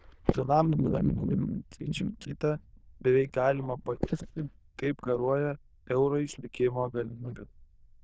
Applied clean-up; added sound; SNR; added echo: neural diffusion model UNIVERSE++.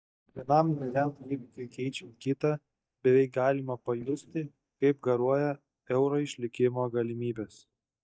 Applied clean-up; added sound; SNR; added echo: neural mask model DeepFilterNet 3.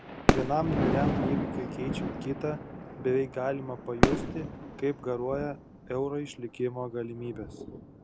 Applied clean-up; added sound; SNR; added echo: none; Fireworks + Thunder; -1 dB; none.